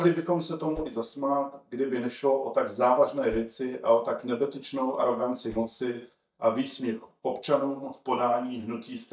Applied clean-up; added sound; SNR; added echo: neural mask model DeepFilterNet 3.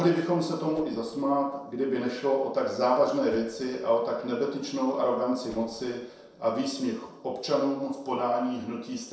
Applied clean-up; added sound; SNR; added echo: neural separator model SepFormer DNS4.